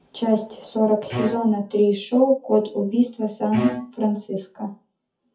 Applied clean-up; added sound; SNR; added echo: classical method WPE with log-MMSE.